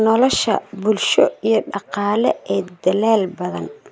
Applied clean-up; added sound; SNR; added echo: none; none; none; none.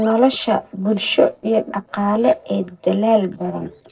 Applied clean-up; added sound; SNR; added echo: neural separator model SepFormer DNS4.